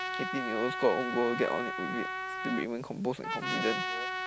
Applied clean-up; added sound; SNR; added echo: none; Trumpet; 2 dB; none.